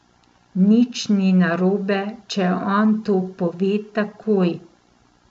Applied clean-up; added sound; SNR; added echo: none; none; none; none.